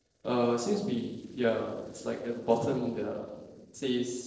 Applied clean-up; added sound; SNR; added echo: neural separator model SepFormer DNS4.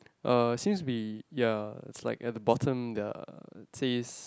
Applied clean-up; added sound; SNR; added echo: none; none; none; none.